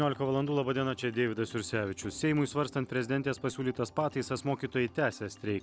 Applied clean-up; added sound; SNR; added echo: none; none; none; none.